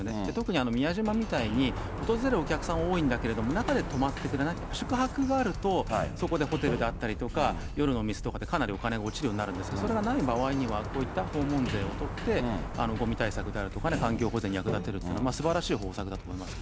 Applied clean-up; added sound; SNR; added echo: none; Drum kit + Sliding door; 6 dB; none.